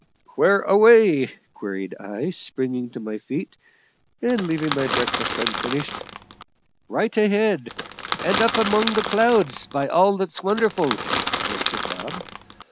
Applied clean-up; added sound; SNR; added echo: none; Crackle / Crushing; 4 dB; none.